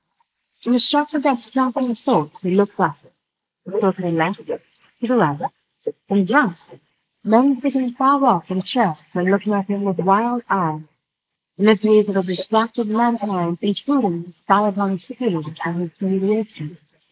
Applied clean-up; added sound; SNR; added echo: neural mask model Resemble Enhance denoiser.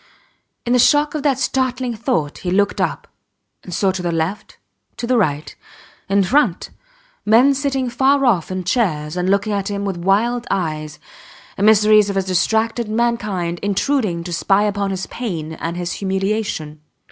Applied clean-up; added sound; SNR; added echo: none; none; none; none.